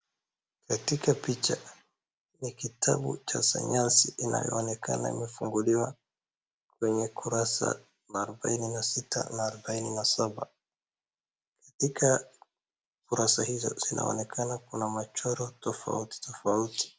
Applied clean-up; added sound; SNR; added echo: none; none; none; none.